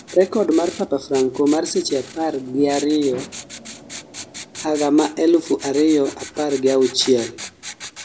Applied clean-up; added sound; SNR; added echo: none; Writing; 16 dB; none.